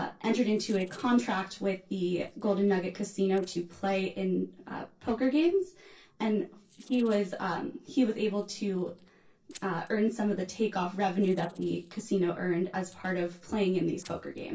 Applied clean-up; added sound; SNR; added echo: neural separator model SepFormer DNS4.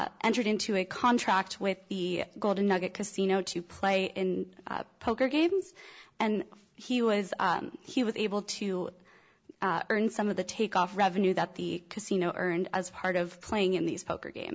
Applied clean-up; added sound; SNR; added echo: none; none; none; none.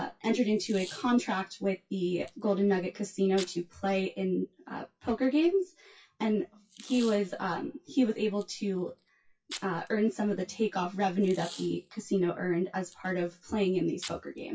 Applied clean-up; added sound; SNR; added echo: classical method WPE with log-MMSE.